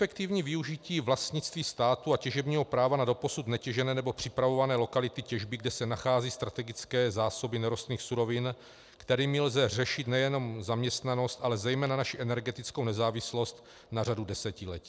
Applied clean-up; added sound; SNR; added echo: none; none; none; none.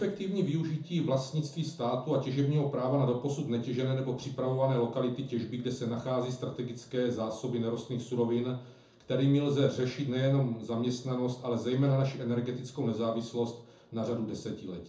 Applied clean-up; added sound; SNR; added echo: none; none; none; reverberation time 0.7 s.